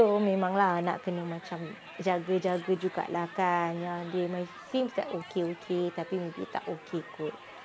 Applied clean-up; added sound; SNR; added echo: none; Crowd; 17 dB; none.